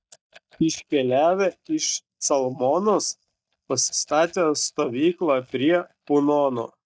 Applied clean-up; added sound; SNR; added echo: neural mask model DeepFilterNet 3.